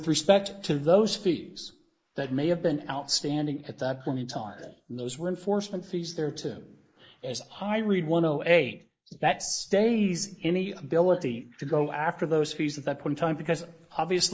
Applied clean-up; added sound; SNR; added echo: neural mask model Resemble Enhance denoiser.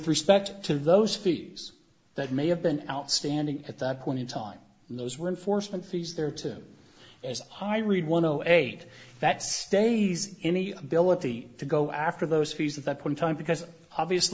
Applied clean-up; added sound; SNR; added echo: none; none; none; none.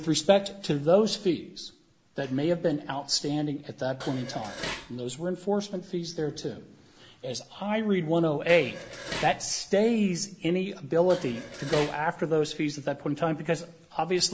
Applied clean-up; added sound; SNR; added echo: none; Dishes, pots, and pans; 12 dB; none.